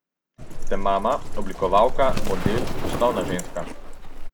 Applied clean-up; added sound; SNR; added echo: none; Livestock, farm animals, working animals; -1 dB; none.